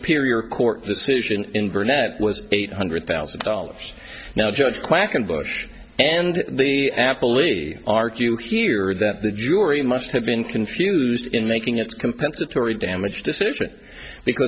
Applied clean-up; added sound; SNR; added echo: none; none; none; none.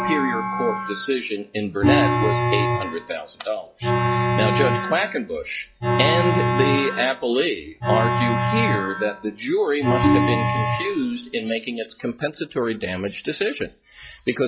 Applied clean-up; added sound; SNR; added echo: classical method log-MMSE.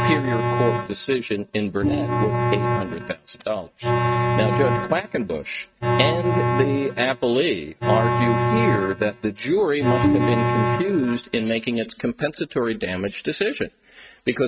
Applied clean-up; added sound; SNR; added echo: neural mask model RNNoise.